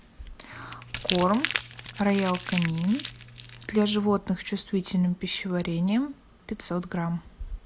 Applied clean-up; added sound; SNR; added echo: none; Crumpling, crinkling; 6 dB; none.